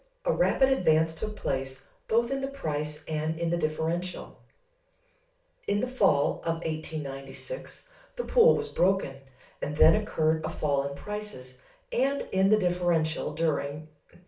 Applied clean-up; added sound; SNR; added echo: none; none; none; reverberation time 0.3 s.